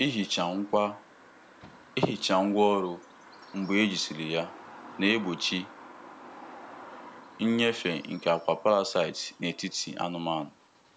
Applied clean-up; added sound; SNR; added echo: none; Bird vocalization, bird call, bird song; 20 dB; none.